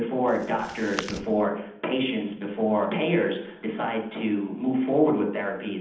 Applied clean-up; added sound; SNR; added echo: none; Chewing, mastication; 13 dB; reverberation time 0.8 s.